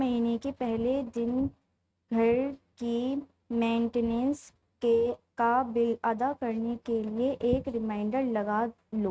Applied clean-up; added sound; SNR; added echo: neural mask model RNNoise.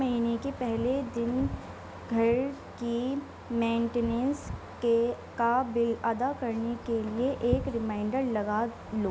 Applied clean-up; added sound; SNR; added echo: none; Gunshot, gunfire; 19 dB; none.